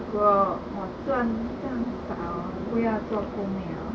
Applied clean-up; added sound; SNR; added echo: none; none; none; none.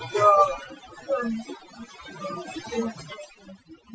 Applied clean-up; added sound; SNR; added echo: classical method Wiener filter.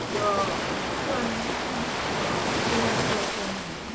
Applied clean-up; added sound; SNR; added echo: none; Ocean; -4 dB; none.